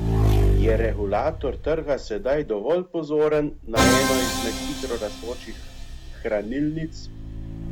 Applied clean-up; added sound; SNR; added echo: none; Motorcycle / Engine + Musical instrument; -1 dB; none.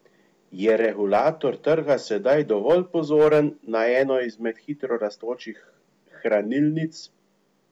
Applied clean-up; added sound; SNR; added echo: none; none; none; none.